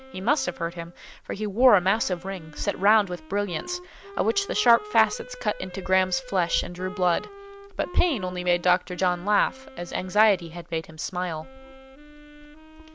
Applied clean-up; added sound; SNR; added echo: none; Wind instrument, woodwind instrument; 18 dB; none.